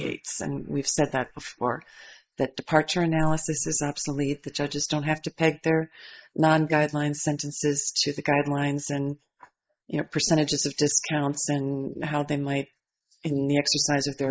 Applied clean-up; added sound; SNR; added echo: neural mask model Resemble Enhance denoiser.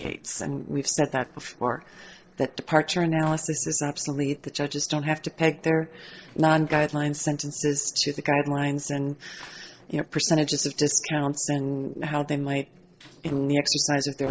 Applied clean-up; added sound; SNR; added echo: neural separator model SepFormer DNS4.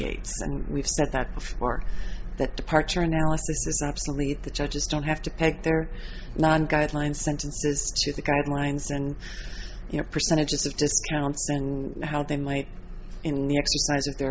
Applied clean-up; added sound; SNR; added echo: none; none; none; none.